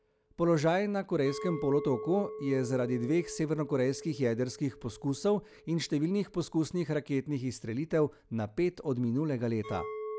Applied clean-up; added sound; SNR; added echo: none; Chink, clink; 14 dB; none.